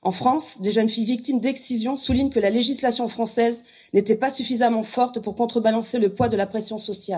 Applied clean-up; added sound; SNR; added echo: none; none; none; reverberation time 0.5 s.